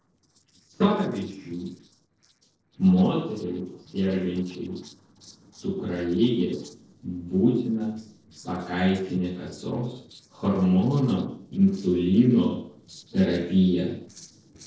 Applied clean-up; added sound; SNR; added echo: neural separator model SepFormer DNS4.